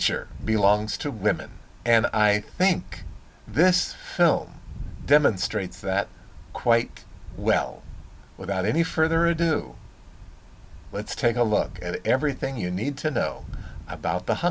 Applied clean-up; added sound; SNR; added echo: none; Wind; 14 dB; none.